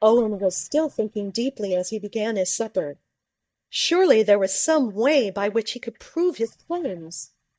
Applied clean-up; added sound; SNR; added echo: neural mask model DeepFilterNet 3.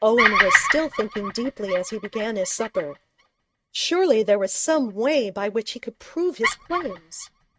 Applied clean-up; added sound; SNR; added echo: neural mask model RNNoise.